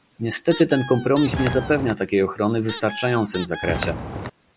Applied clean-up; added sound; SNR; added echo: none; Walk, footsteps + Squeak; 9 dB; none.